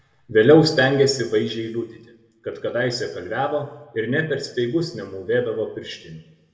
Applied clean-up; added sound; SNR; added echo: none; none; none; reverberation time 0.8 s.